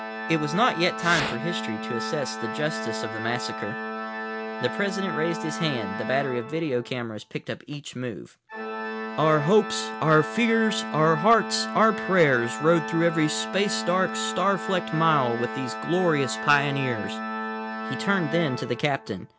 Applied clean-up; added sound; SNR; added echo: none; Fire + Organ; 7 dB; none.